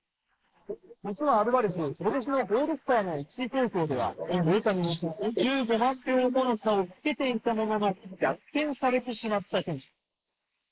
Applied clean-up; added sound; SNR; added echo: neural mask model Resemble Enhance denoiser.